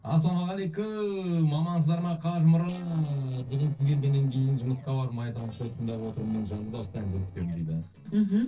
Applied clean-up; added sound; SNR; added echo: neural separator model SepFormer DNS4.